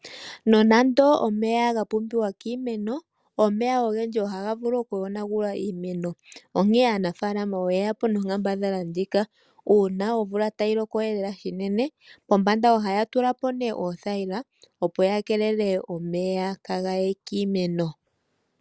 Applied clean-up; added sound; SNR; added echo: none; none; none; none.